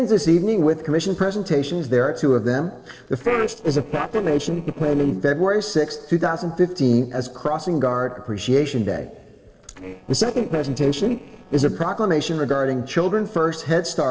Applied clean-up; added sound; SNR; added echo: neural separator model SepFormer DNS4.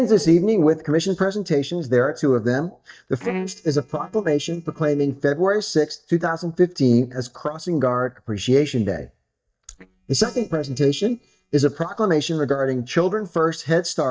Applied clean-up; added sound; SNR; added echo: neural mask model DeepFilterNet 3.